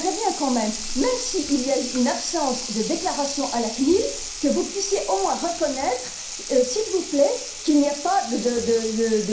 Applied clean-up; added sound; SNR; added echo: none; Sink (filling or washing) / Water tap, faucet; 9 dB; reverberation time 0.5 s.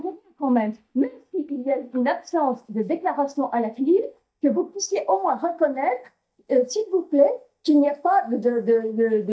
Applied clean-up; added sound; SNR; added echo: neural mask model DeepFilterNet 3.